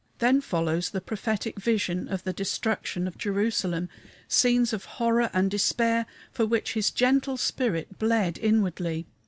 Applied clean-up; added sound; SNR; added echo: none; none; none; none.